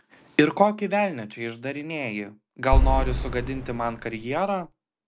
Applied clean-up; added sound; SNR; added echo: none; Boom; -2 dB; none.